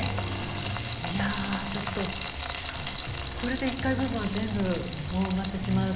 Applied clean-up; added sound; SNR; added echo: none; Frying (food); 5 dB; reverberation time 0.8 s.